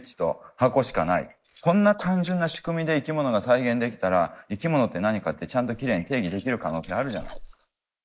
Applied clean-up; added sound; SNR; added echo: neural mask model Resemble Enhance denoiser.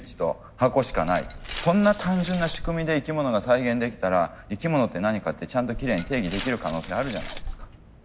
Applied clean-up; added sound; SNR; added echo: none; Glass; 11 dB; none.